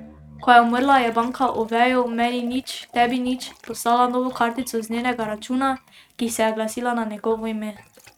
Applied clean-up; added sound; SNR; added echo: neural mask model RNNoise.